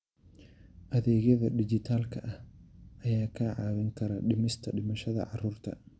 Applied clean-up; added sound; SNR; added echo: none; none; none; none.